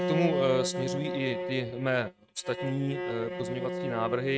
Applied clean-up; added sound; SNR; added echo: neural mask model RNNoise.